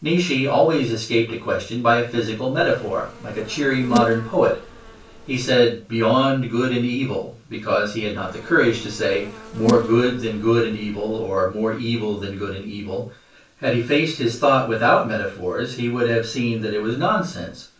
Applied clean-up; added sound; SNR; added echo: none; Insect; 11 dB; reverberation time 0.3 s.